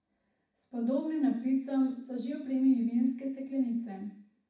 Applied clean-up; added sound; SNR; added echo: none; none; none; reverberation time 0.6 s.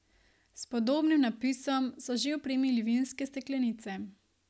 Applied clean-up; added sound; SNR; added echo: none; none; none; none.